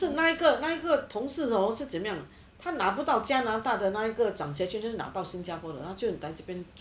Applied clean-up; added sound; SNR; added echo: none; none; none; none.